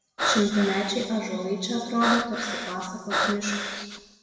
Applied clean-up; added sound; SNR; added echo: none; Breathing; 2 dB; reverberation time 1.5 s.